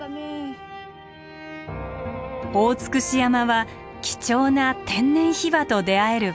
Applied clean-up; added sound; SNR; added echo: none; none; none; none.